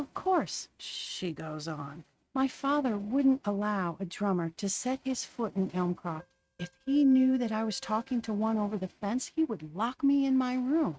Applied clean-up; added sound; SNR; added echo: neural mask model RNNoise.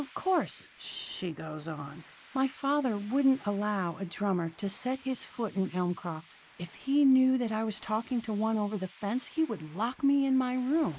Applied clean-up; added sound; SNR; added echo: neural mask model Resemble Enhance denoiser.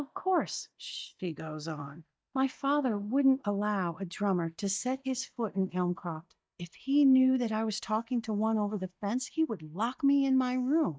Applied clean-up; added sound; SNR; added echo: neural mask model DeepFilterNet 3.